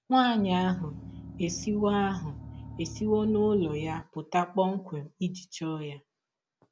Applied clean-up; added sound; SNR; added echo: none; Engine; 12 dB; none.